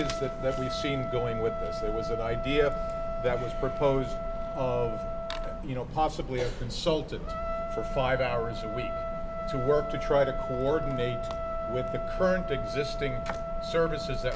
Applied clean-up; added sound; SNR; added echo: none; Trumpet; 5 dB; none.